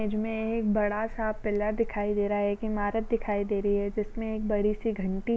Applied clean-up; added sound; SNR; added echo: none; none; none; none.